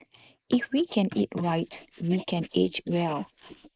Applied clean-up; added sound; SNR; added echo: neural mask model Resemble Enhance denoiser.